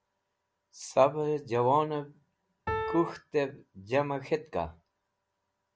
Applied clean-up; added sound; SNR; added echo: none; Piano; 2 dB; none.